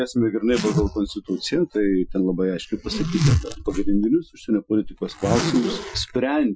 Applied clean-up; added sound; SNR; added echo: classical method Wiener filter.